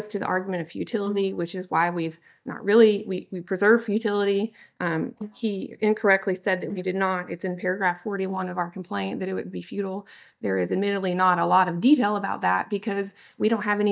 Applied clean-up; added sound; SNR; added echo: neural mask model DeepFilterNet 3.